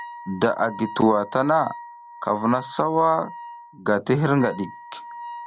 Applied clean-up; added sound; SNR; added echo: none; Wind instrument, woodwind instrument; 15 dB; none.